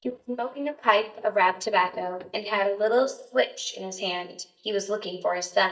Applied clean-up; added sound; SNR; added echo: neural mask model DeepFilterNet 3.